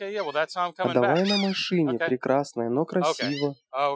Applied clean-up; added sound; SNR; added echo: classical method Wiener filter.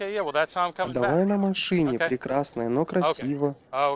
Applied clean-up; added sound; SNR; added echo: neural separator model SepFormer DNS4.